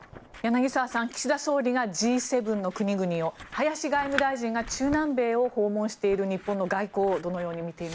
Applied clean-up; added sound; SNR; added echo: none; Scissors; 17 dB; none.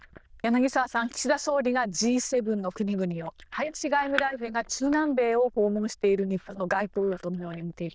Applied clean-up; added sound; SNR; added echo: neural diffusion model UNIVERSE++.